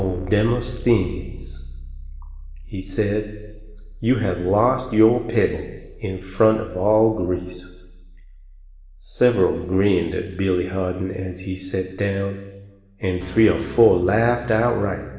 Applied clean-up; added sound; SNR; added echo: none; Keyboard (musical); 15 dB; reverberation time 1.2 s.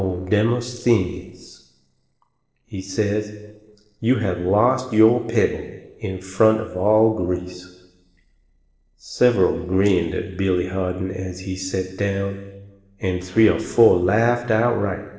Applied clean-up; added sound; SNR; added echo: neural separator model SepFormer DNS4.